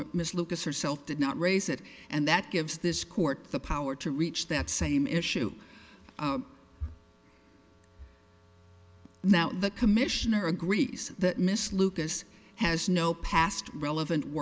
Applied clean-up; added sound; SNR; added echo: none; none; none; none.